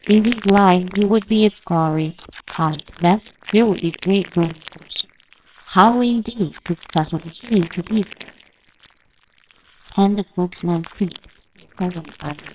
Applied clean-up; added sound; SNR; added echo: neural separator model SepFormer WHAMR!.